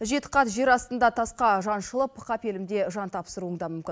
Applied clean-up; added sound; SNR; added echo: none; none; none; none.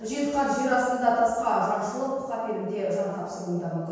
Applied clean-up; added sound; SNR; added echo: none; none; none; reverberation time 1.2 s.